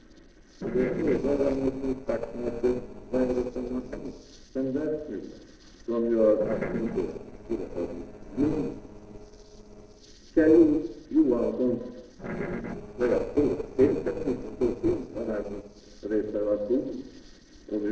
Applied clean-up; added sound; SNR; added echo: neural separator model SepFormer DNS4.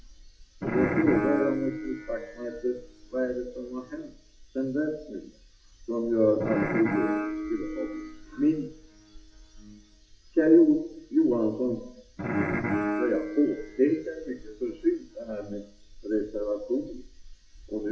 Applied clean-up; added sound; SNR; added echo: classical method WPE with log-MMSE.